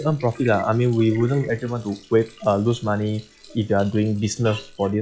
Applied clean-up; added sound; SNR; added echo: classical method log-MMSE.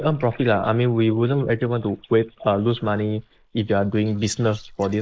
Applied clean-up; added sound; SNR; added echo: neural mask model Resemble Enhance denoiser.